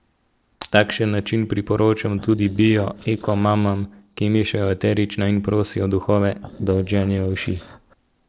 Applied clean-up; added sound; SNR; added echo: neural separator model SepFormer DNS4.